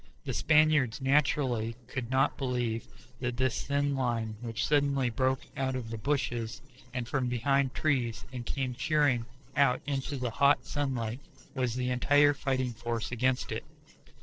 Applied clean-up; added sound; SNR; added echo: neural separator model SepFormer DNS4.